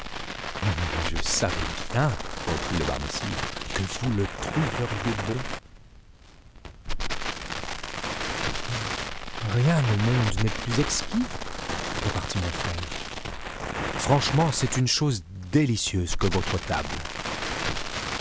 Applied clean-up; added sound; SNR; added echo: none; Crackle; 3 dB; none.